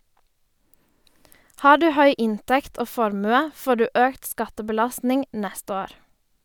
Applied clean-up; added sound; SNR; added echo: none; none; none; none.